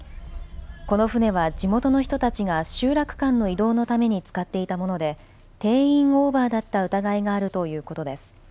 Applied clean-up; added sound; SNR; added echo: none; none; none; none.